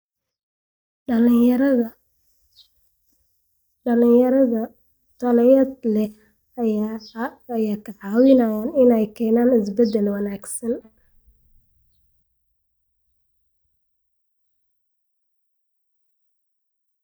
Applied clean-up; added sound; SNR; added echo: neural mask model DeepFilterNet 3.